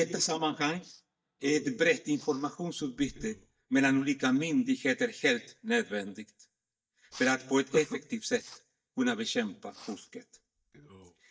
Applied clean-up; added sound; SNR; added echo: neural mask model DeepFilterNet 3.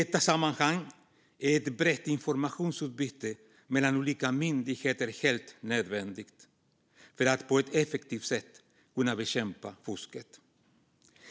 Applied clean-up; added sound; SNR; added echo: none; none; none; none.